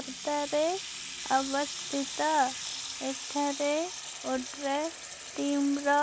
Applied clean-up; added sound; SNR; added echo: none; Sink (filling or washing) / Water tap, faucet; 8 dB; none.